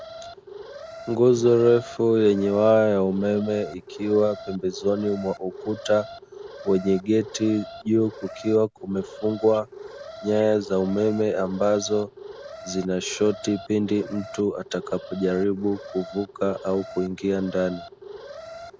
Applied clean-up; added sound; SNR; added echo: none; Alarm; 16 dB; none.